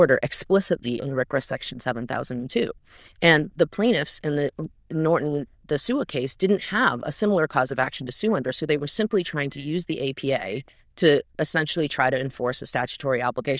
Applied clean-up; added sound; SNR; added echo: neural diffusion model UNIVERSE++.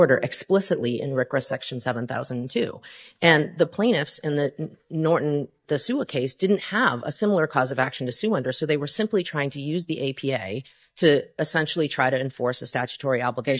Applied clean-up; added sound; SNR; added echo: neural mask model DeepFilterNet 3.